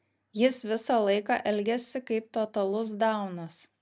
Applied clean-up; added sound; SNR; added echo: none; none; none; none.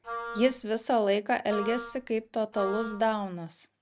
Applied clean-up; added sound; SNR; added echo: none; Wind instrument, woodwind instrument; 11 dB; none.